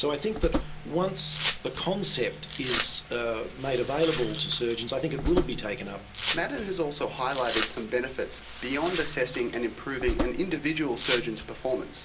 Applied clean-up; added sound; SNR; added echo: none; Domestic sounds, home sounds; 3 dB; reverberation time 0.2 s.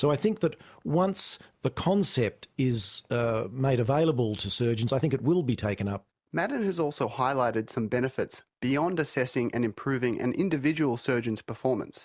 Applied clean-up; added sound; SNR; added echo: none; none; none; none.